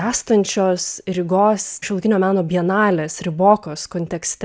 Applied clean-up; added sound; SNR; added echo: none; none; none; none.